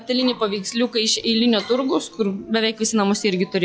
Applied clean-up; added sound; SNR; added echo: classical method log-MMSE.